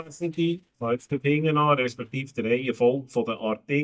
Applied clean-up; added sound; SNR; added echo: neural mask model DeepFilterNet 3.